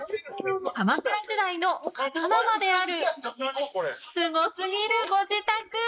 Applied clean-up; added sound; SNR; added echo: neural mask model Resemble Enhance denoiser.